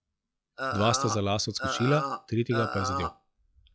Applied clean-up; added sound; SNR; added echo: classical method log-MMSE.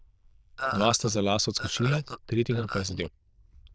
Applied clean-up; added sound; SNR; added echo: neural diffusion model UNIVERSE++.